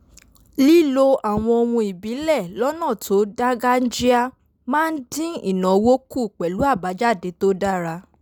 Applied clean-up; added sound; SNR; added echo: none; none; none; none.